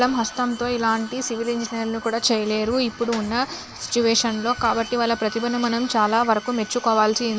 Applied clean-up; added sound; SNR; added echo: none; Bowed string instrument + Door; 19 dB; none.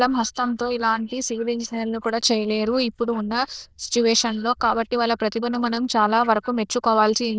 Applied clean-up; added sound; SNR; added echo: neural diffusion model UNIVERSE++.